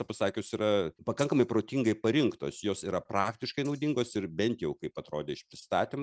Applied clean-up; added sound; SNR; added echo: neural mask model RNNoise.